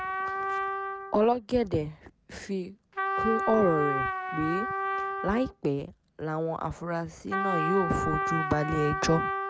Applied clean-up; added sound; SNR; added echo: none; Trumpet; 3 dB; none.